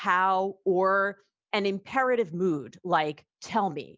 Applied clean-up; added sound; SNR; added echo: none; none; none; none.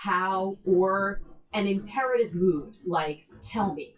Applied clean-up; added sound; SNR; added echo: classical method WPE with log-MMSE.